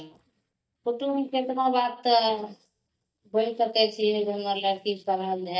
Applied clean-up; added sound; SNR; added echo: neural mask model DeepFilterNet 3.